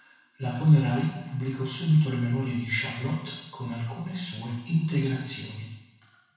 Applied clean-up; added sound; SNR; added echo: none; none; none; reverberation time 1.0 s.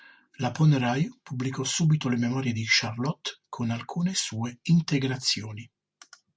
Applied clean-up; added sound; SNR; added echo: none; none; none; none.